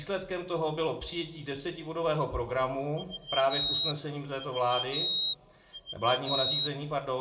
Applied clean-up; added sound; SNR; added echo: none; Bird vocalization, bird call, bird song; -1 dB; reverberation time 0.5 s.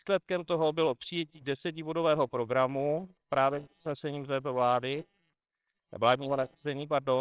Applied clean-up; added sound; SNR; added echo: neural separator model SepFormer WHAMR!.